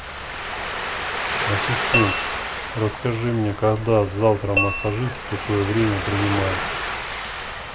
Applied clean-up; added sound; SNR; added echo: none; Ocean + Tap / Glass; 3 dB; none.